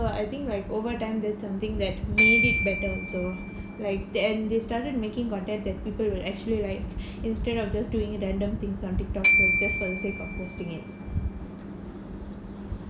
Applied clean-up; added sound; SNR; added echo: none; Glockenspiel; -1 dB; none.